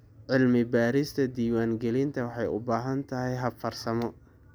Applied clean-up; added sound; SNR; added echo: none; none; none; none.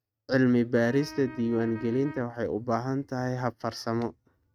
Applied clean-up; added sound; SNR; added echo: neural mask model RNNoise.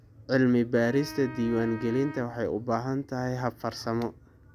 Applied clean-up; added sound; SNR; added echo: none; Wind instrument, woodwind instrument; 16 dB; none.